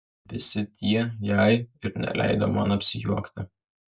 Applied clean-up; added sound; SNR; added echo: none; none; none; none.